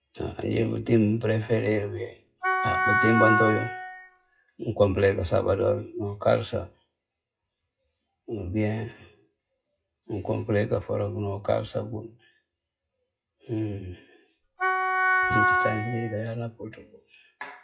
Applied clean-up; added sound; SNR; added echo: classical method WPE with log-MMSE.